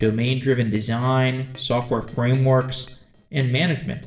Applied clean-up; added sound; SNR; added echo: neural separator model SepFormer DNS4.